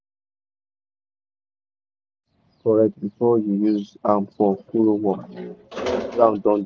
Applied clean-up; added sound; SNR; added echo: none; none; none; none.